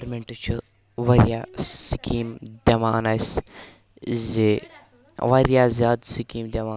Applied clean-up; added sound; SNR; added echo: none; none; none; none.